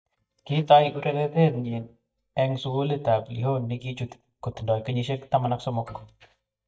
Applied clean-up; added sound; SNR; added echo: neural mask model DeepFilterNet 3.